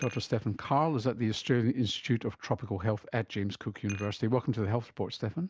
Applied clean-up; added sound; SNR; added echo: none; Dishes, pots, and pans; 20 dB; none.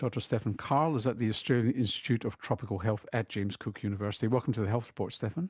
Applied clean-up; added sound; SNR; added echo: none; none; none; none.